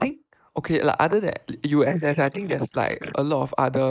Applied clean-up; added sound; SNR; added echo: neural mask model Resemble Enhance denoiser.